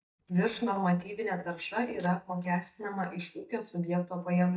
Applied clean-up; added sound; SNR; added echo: neural mask model DeepFilterNet 3.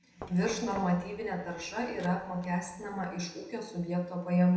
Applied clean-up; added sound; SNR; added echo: none; Knock; 19 dB; reverberation time 0.8 s.